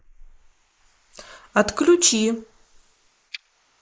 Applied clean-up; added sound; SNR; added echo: neural mask model Resemble Enhance denoiser.